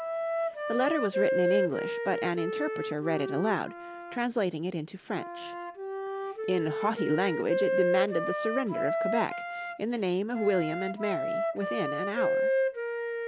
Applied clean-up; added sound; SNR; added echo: none; Wind instrument, woodwind instrument; 0 dB; none.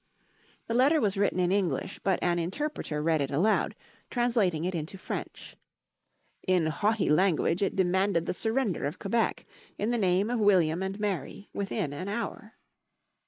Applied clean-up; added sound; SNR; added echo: neural mask model Resemble Enhance denoiser.